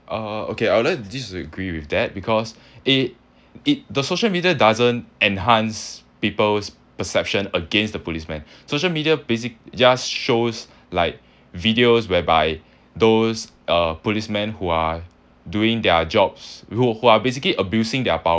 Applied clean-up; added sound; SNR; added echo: none; none; none; none.